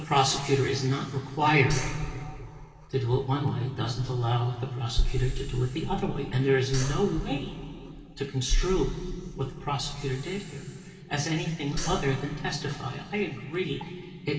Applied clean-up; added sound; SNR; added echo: none; Breathing; 14 dB; reverberation time 2.5 s.